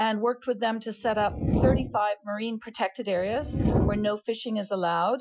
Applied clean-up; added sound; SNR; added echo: classical method Wiener filter.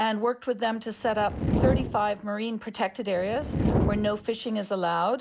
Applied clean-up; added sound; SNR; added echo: none; Fire; 2 dB; none.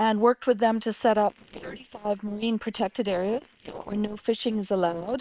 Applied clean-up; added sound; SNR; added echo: neural separator model SepFormer WHAM!.